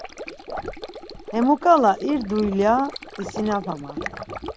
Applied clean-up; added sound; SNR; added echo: none; Stream; 12 dB; none.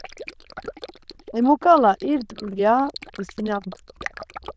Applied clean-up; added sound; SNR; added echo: neural diffusion model UNIVERSE++.